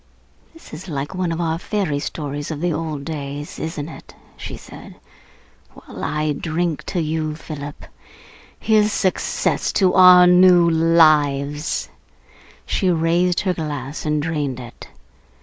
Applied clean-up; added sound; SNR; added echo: none; none; none; none.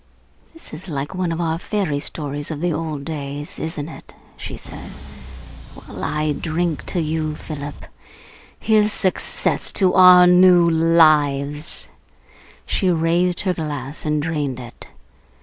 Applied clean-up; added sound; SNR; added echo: none; Engine; 14 dB; none.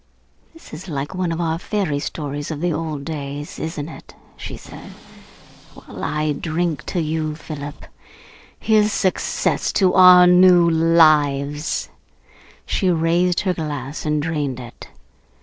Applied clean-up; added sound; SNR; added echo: neural separator model SepFormer DNS4.